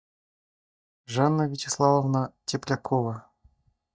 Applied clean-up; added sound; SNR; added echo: neural mask model DeepFilterNet 3.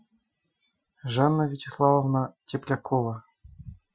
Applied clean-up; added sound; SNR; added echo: classical method Wiener filter.